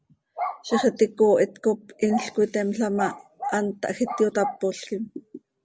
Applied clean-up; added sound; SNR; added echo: none; none; none; none.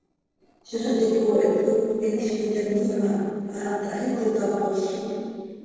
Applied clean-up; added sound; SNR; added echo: neural separator model SepFormer DNS4.